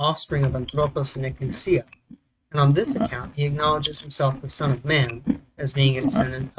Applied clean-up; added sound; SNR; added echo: neural mask model RNNoise.